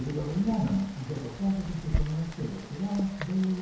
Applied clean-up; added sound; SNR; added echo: none; Rain; 7 dB; reverberation time 0.9 s.